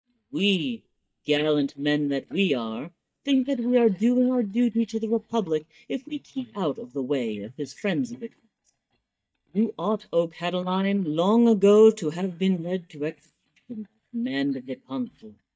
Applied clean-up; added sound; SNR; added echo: neural mask model DeepFilterNet 3.